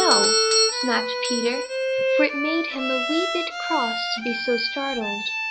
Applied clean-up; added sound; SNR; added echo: none; Bowed string instrument + Doorbell; -3 dB; none.